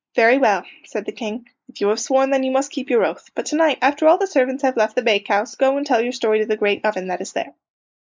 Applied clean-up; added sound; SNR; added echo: neural mask model Resemble Enhance denoiser.